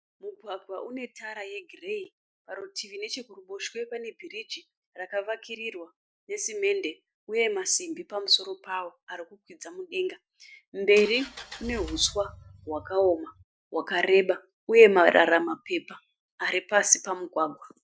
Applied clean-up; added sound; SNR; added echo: classical method Wiener filter.